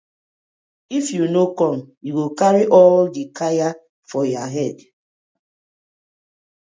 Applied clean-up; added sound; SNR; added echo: none; none; none; none.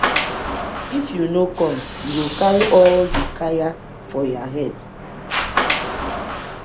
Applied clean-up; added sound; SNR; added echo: none; Sliding door; 4 dB; none.